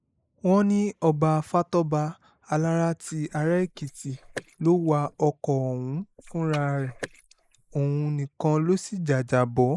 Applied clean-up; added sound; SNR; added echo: neural mask model Resemble Enhance denoiser.